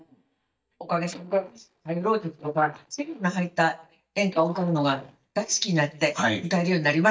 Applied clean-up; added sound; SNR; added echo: neural mask model DeepFilterNet 3.